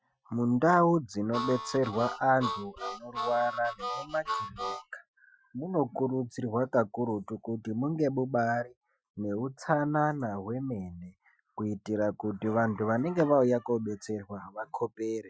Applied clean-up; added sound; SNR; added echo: classical method Wiener filter.